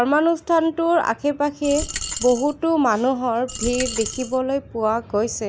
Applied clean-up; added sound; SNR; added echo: none; Coin (dropping); 9 dB; none.